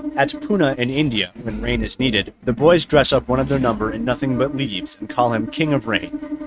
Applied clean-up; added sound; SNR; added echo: neural mask model RNNoise.